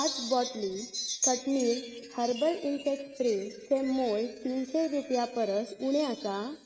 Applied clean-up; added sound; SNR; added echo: neural mask model RNNoise.